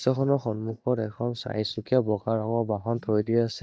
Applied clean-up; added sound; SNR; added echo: neural mask model DeepFilterNet 3.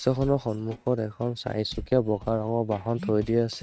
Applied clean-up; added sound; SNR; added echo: neural mask model RNNoise.